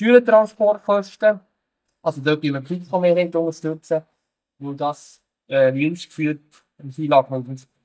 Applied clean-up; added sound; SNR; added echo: neural mask model DeepFilterNet 3.